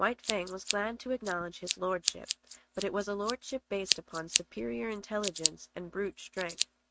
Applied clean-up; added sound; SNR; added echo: neural mask model RNNoise.